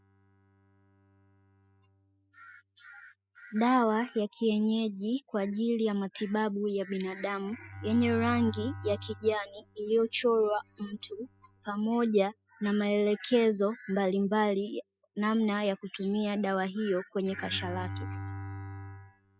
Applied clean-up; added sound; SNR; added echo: classical method spectral subtraction.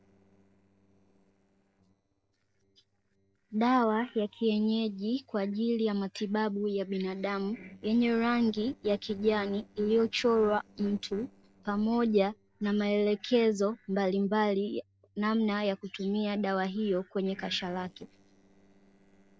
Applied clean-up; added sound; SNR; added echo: neural separator model SepFormer DNS4.